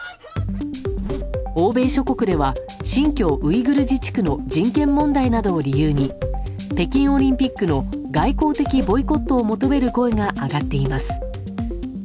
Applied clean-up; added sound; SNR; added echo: none; Zipper (clothing); 17 dB; none.